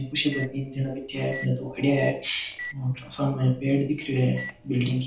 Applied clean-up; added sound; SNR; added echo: none; Microwave oven; 16 dB; reverberation time 0.4 s.